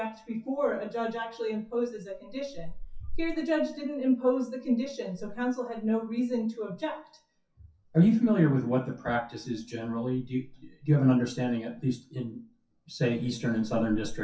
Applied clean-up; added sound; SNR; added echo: classical method WPE with log-MMSE.